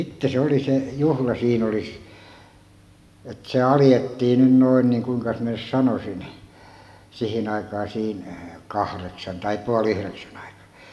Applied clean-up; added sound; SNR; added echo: none; none; none; reverberation time 1.1 s.